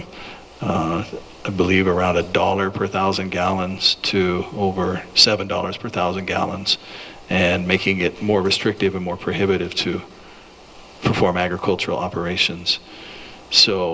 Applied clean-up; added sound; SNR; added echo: none; none; none; none.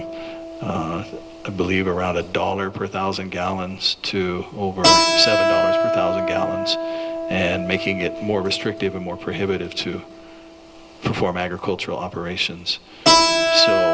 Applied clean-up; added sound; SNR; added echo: none; Keyboard (musical); -1 dB; none.